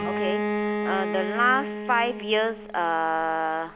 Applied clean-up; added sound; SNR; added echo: none; Bowed string instrument; 4 dB; none.